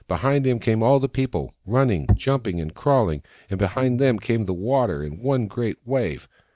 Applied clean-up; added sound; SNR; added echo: neural mask model DeepFilterNet 3.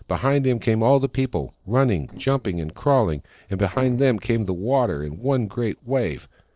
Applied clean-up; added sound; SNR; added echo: neural separator model SepFormer DNS4.